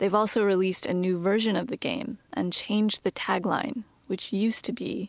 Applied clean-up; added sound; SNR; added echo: none; none; none; none.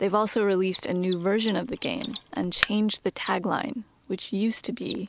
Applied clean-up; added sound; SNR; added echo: none; Mechanisms; 13 dB; none.